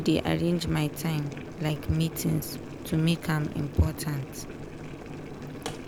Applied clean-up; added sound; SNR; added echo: none; Boiling; 10 dB; none.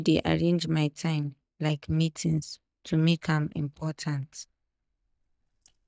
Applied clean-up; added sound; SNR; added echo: neural mask model DeepFilterNet 3.